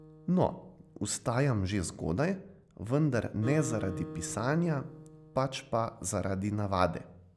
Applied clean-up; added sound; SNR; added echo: none; Acoustic guitar; 16 dB; none.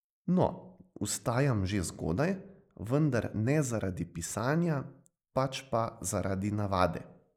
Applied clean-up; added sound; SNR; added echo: neural mask model Resemble Enhance denoiser.